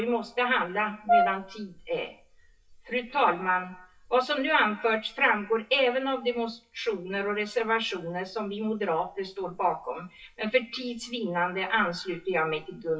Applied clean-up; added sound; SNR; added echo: classical method WPE with log-MMSE.